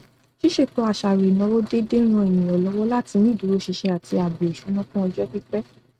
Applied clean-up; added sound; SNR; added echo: neural mask model RNNoise.